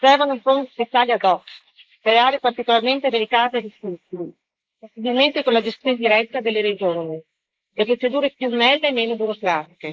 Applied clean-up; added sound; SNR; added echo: neural mask model Resemble Enhance denoiser.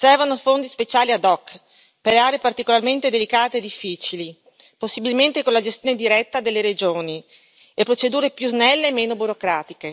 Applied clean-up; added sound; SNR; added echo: none; none; none; none.